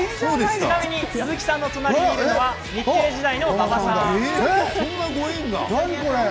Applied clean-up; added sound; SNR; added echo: none; none; none; none.